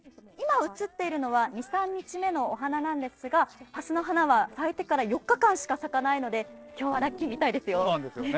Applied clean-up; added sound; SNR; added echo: neural separator model SepFormer DNS4.